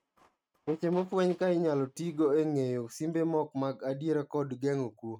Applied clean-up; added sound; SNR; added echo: neural mask model RNNoise.